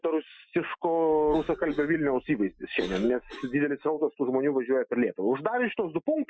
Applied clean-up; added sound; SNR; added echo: classical method Wiener filter.